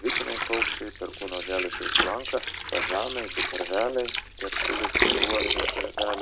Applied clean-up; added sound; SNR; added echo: none; Water; -3 dB; none.